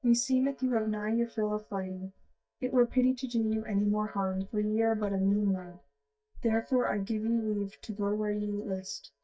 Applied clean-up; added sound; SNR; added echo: neural mask model DeepFilterNet 3.